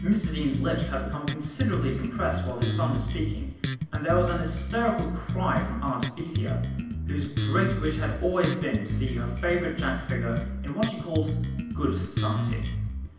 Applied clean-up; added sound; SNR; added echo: none; Bass guitar; 0 dB; reverberation time 0.9 s.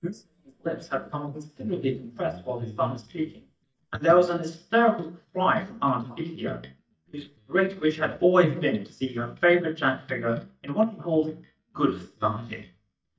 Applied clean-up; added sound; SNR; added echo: neural mask model DeepFilterNet 3.